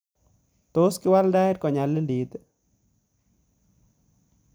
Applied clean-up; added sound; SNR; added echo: none; none; none; none.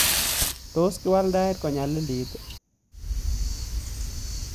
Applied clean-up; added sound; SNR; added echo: none; Fire; 1 dB; none.